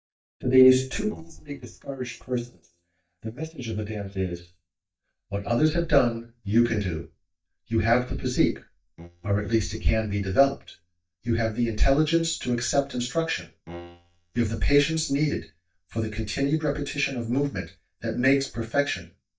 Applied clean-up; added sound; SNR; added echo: neural mask model DeepFilterNet 3.